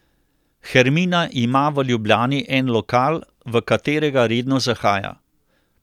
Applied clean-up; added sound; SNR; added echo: none; none; none; none.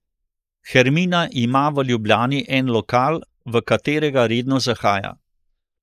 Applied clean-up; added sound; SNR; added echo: neural mask model Resemble Enhance denoiser.